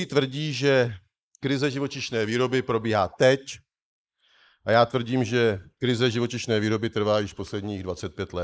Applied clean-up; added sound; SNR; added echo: neural mask model Resemble Enhance denoiser.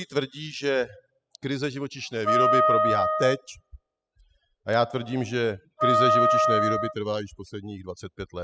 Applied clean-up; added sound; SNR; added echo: classical method spectral subtraction.